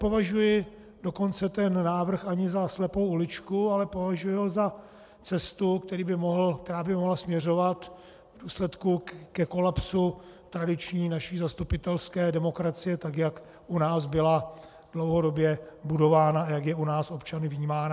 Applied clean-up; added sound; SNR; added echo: none; none; none; none.